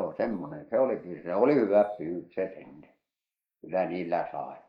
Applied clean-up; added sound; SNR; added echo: neural mask model Resemble Enhance denoiser.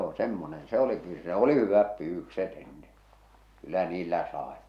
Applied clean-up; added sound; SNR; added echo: none; none; none; none.